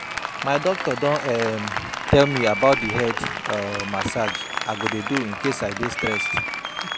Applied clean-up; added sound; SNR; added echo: none; Applause; 4 dB; none.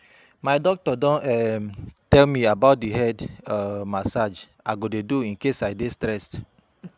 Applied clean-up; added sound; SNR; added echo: none; none; none; none.